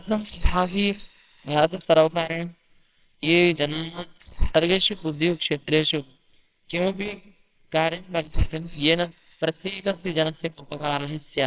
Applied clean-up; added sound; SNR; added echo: neural separator model SepFormer WHAMR!.